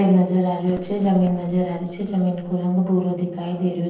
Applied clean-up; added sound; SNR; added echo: neural separator model SepFormer DNS4.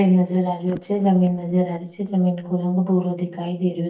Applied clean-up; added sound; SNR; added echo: neural mask model DeepFilterNet 3.